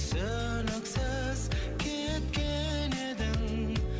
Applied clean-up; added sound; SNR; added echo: none; none; none; none.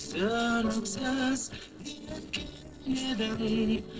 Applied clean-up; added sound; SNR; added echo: neural separator model SepFormer DNS4.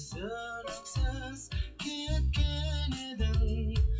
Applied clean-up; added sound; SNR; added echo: classical method WPE with log-MMSE.